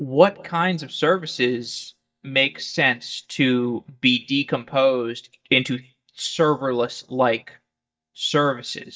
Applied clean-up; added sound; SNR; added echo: neural mask model DeepFilterNet 3.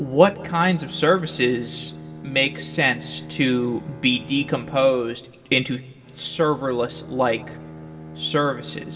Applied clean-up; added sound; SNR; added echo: none; Bowed string instrument; 16 dB; reverberation time 1.2 s.